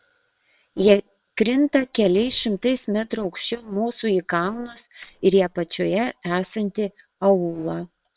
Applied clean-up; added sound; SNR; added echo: neural separator model SepFormer WHAM!.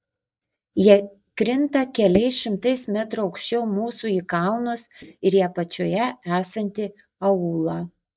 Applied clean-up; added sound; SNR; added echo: neural mask model DeepFilterNet 3.